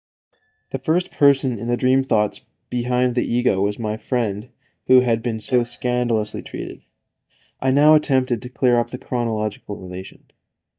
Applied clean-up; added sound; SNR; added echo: neural mask model DeepFilterNet 3.